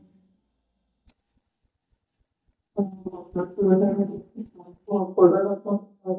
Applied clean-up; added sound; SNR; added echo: neural mask model DeepFilterNet 3.